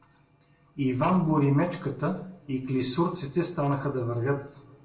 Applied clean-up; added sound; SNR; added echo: none; none; none; reverberation time 0.6 s.